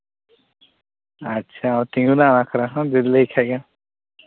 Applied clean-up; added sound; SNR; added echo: none; none; none; none.